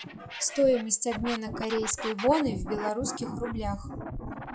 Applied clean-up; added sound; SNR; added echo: classical method log-MMSE.